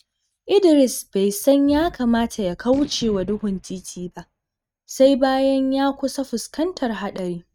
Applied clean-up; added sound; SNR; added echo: neural mask model RNNoise.